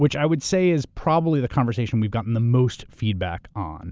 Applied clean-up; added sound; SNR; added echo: none; none; none; none.